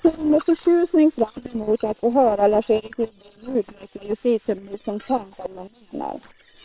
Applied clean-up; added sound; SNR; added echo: neural separator model SepFormer WHAM!.